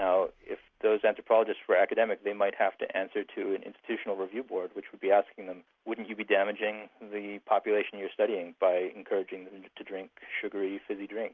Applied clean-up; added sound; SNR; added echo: none; none; none; none.